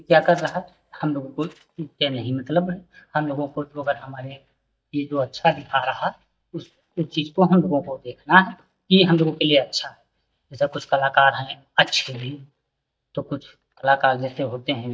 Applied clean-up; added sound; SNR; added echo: neural mask model DeepFilterNet 3.